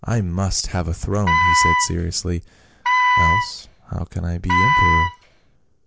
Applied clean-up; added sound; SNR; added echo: none; Wind instrument, woodwind instrument; -5 dB; none.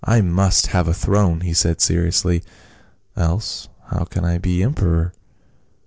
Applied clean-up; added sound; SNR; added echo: none; none; none; none.